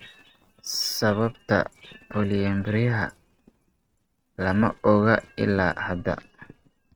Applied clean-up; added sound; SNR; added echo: neural mask model RNNoise.